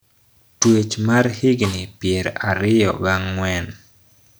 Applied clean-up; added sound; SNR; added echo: none; Snare drum; 17 dB; none.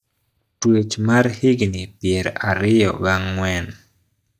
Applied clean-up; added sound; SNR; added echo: neural mask model DeepFilterNet 3.